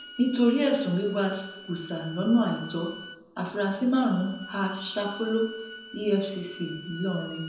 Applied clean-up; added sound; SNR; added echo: none; Bowed string instrument; 17 dB; reverberation time 0.8 s.